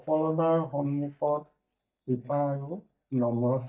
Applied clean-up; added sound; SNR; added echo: neural mask model DeepFilterNet 3.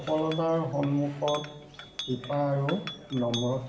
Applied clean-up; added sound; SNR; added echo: none; Chink, clink; 13 dB; reverberation time 0.7 s.